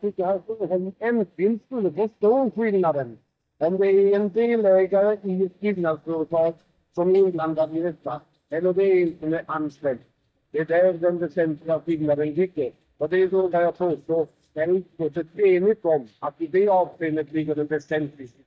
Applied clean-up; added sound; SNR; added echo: neural mask model DeepFilterNet 3.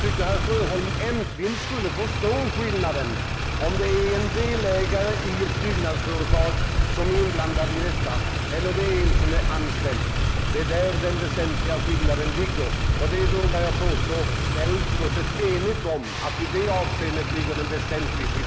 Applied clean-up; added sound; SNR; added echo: none; Motor vehicle (road); -4 dB; none.